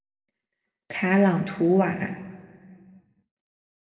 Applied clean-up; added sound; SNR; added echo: none; none; none; reverberation time 1.4 s.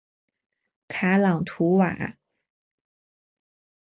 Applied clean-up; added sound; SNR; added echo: none; none; none; none.